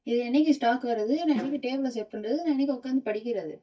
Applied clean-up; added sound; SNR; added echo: neural mask model DeepFilterNet 3.